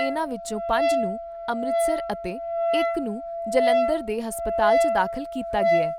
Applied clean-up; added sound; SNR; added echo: none; Wind instrument, woodwind instrument; -4 dB; none.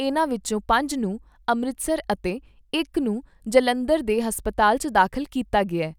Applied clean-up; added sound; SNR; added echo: none; none; none; none.